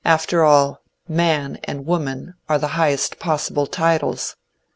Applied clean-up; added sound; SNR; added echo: none; none; none; none.